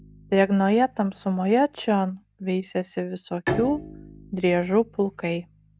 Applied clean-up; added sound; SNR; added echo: none; Bowed string instrument; 14 dB; none.